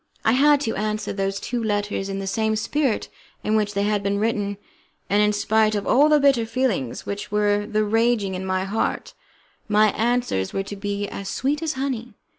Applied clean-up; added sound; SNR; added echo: none; none; none; none.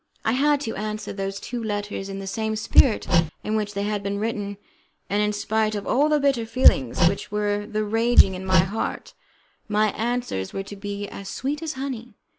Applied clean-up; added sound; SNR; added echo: none; Hammer; -5 dB; none.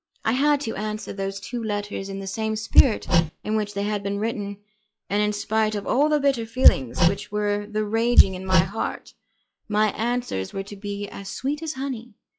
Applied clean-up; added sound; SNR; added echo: classical method log-MMSE.